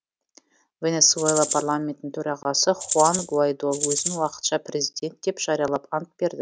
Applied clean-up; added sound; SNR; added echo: none; Rattle (instrument); 4 dB; none.